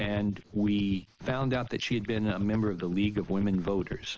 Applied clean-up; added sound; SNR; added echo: neural mask model Resemble Enhance denoiser.